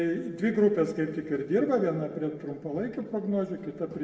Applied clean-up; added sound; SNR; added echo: none; none; none; reverberation time 1.3 s.